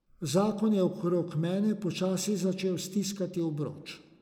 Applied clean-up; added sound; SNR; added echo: neural mask model Resemble Enhance denoiser.